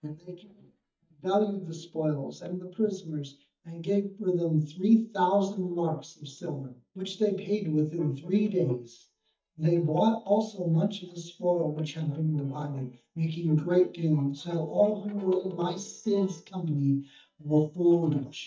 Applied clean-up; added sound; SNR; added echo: neural mask model DeepFilterNet 3.